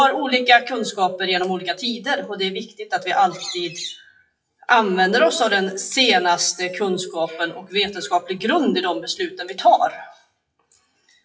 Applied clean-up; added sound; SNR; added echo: classical method WPE with log-MMSE.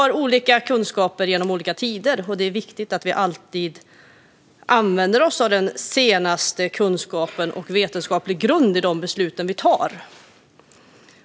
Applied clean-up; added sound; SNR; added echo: none; none; none; none.